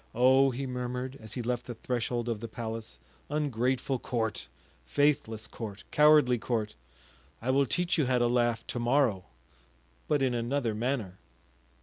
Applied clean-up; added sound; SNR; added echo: none; none; none; none.